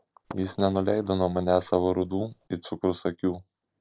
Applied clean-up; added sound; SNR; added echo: neural separator model SepFormer DNS4.